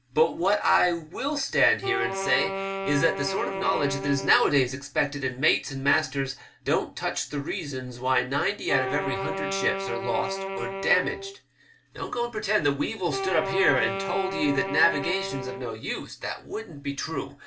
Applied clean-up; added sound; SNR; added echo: none; Wind instrument, woodwind instrument; 6 dB; reverberation time 0.2 s.